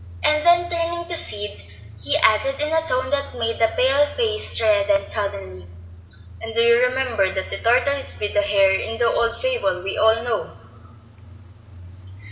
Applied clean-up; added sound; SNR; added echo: none; Idling / Engine starting / Accelerating, revving, vroom / Car; 17 dB; reverberation time 0.9 s.